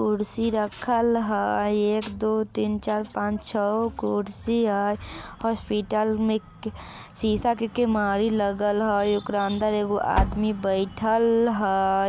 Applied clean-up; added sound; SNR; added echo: none; Engine starting; 15 dB; none.